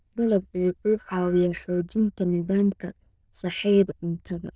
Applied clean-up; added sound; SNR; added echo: neural diffusion model UNIVERSE++.